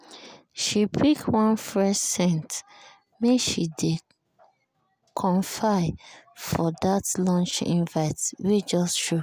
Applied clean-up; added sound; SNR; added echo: none; none; none; none.